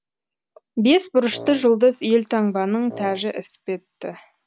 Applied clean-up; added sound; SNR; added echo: none; Wind instrument, woodwind instrument; 17 dB; none.